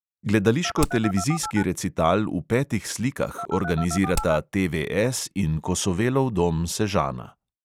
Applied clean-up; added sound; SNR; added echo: none; Hammer + Telephone; 7 dB; none.